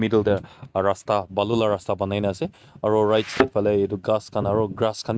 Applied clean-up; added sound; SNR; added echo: neural mask model RNNoise.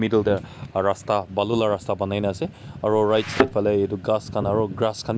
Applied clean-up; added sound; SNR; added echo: none; Thump, thud; 2 dB; none.